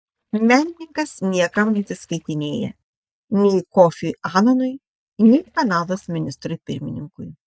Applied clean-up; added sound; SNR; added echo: neural mask model DeepFilterNet 3.